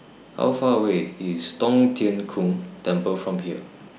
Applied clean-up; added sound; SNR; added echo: none; none; none; none.